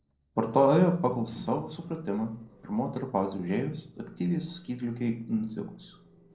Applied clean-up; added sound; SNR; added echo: neural separator model SepFormer DNS4.